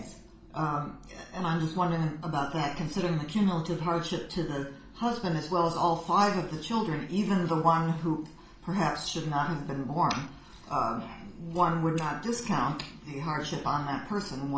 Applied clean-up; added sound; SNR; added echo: none; none; none; reverberation time 0.4 s.